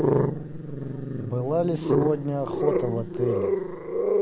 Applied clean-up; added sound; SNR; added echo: none; Growling; -3 dB; none.